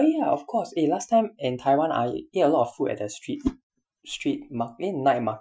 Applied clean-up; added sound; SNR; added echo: classical method Wiener filter.